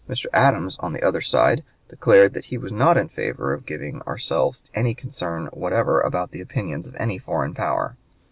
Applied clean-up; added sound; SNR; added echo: none; none; none; none.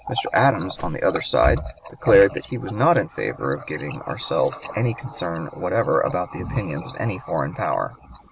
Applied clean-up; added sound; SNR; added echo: none; Whoosh, swoosh, swish + Water tap, faucet; 11 dB; none.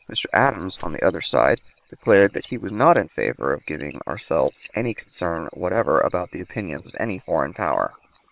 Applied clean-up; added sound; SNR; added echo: neural separator model SepFormer WHAM!.